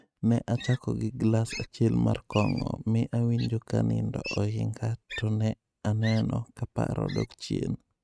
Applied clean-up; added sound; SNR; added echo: neural mask model RNNoise.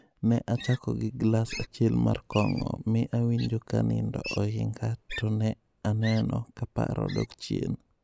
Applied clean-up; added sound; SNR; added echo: none; Wild animals; 17 dB; none.